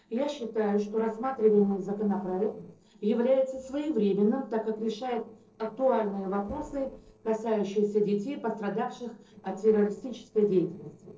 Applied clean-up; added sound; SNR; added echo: neural separator model SepFormer DNS4.